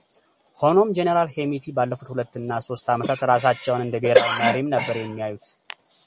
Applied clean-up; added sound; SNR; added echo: none; none; none; none.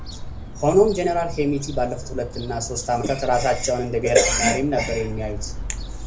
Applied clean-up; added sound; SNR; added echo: none; Gull, seagull / Fowl; 9 dB; reverberation time 0.3 s.